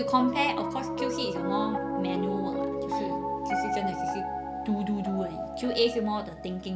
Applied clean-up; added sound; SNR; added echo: none; Piano; 1 dB; none.